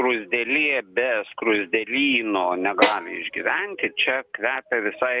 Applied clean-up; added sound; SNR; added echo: none; Snare drum; 2 dB; none.